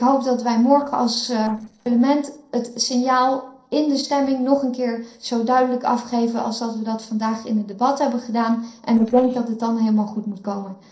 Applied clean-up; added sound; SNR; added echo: neural separator model SepFormer DNS4.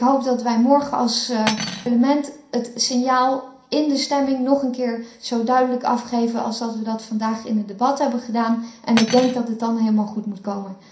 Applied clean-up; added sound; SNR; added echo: none; Cutlery, silverware; 12 dB; reverberation time 0.5 s.